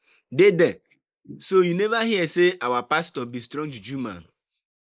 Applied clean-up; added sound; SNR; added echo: neural mask model Resemble Enhance denoiser.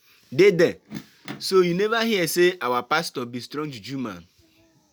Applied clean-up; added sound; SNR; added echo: none; none; none; none.